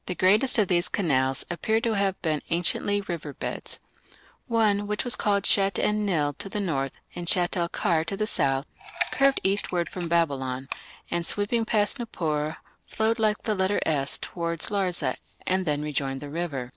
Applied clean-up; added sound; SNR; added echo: neural separator model SepFormer DNS4.